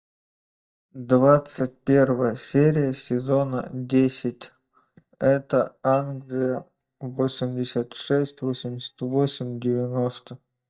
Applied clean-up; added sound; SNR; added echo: neural mask model DeepFilterNet 3.